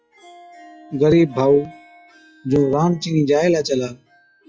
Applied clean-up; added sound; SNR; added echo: classical method log-MMSE.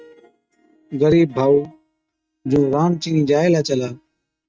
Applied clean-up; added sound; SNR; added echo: neural mask model RNNoise.